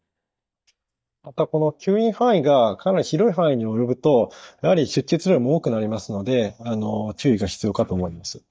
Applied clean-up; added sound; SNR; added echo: neural mask model DeepFilterNet 3.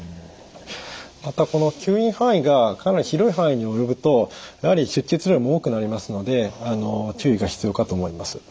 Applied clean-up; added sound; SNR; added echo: none; none; none; none.